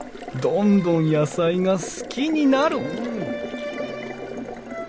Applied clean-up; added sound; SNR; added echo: none; Water tap, faucet; 12 dB; none.